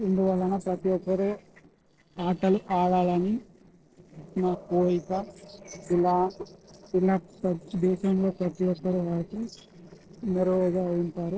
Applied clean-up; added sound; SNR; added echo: neural separator model SepFormer DNS4.